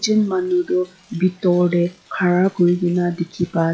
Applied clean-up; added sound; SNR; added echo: classical method log-MMSE.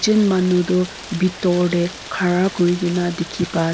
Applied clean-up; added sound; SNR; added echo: none; Rain; 16 dB; none.